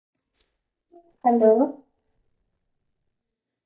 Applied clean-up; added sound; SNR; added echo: neural mask model DeepFilterNet 3.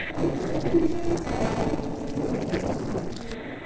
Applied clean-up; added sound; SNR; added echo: neural separator model SepFormer DNS4.